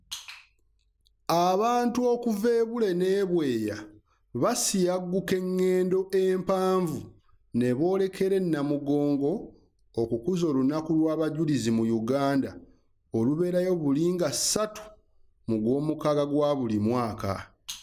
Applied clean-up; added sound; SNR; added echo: none; none; none; none.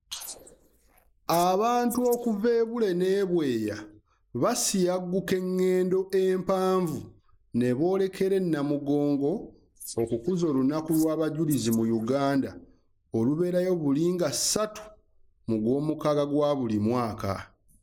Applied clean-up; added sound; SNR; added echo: neural mask model Resemble Enhance denoiser.